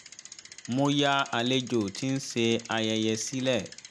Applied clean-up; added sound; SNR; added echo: none; Bicycle; 18 dB; none.